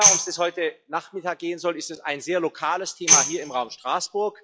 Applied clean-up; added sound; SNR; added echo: classical method log-MMSE.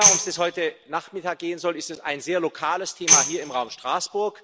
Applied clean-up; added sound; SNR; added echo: none; Tambourine; -3 dB; none.